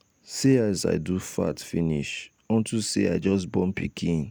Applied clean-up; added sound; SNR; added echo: none; none; none; none.